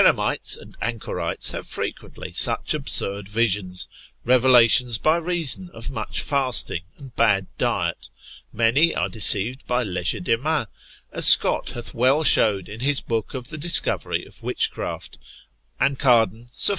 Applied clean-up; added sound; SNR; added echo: none; none; none; none.